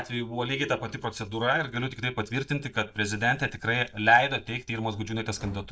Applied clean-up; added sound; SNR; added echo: neural mask model DeepFilterNet 3.